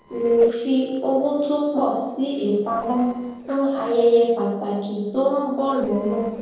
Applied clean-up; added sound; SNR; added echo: neural separator model SepFormer DNS4.